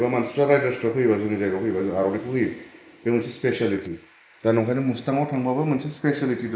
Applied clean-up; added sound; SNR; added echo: neural mask model Resemble Enhance denoiser.